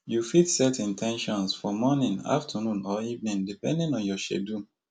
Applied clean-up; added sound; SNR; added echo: none; none; none; none.